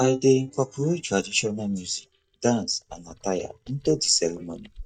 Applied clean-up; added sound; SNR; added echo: neural mask model DeepFilterNet 3.